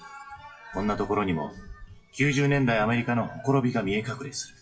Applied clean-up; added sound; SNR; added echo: classical method WPE with log-MMSE.